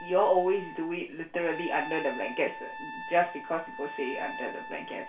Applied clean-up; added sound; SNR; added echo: none; Trumpet; 11 dB; reverberation time 0.3 s.